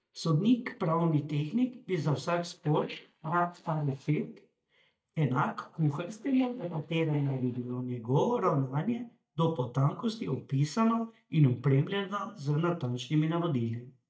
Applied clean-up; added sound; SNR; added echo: neural mask model DeepFilterNet 3.